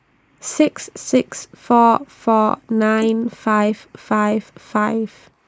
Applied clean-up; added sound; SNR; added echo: neural mask model Resemble Enhance denoiser.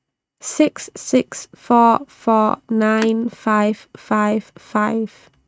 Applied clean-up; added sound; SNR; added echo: neural mask model RNNoise.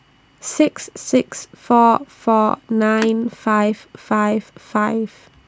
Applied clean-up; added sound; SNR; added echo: none; Telephone; 17 dB; none.